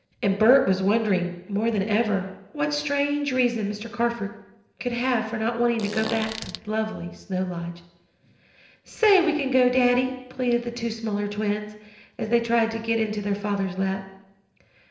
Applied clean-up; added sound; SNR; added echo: neural separator model SepFormer DNS4.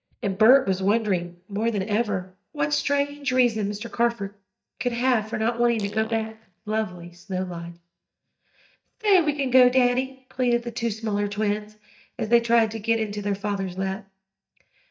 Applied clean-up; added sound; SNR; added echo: neural mask model DeepFilterNet 3.